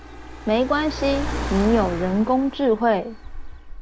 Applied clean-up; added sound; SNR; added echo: none; Car; 8 dB; none.